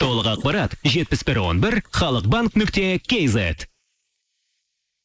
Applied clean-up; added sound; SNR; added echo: neural mask model Resemble Enhance denoiser.